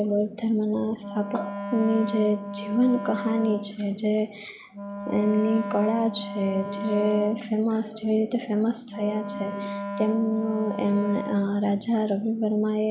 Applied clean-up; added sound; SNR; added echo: none; Wind instrument, woodwind instrument; 9 dB; none.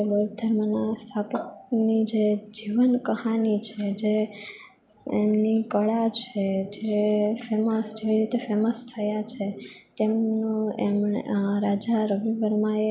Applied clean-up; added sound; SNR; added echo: none; none; none; none.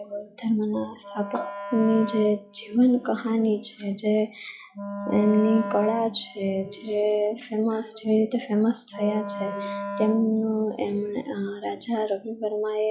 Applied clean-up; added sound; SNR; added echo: classical method log-MMSE.